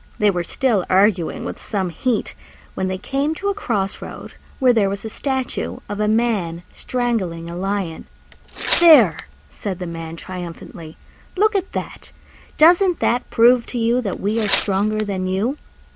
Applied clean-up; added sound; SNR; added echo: none; Tearing; 4 dB; none.